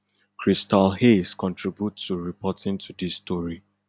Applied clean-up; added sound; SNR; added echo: none; none; none; none.